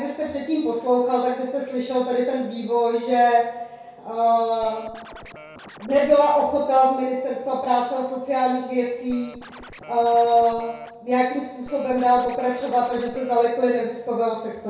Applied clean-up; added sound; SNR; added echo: none; Scratching (performance technique); 20 dB; reverberation time 0.6 s.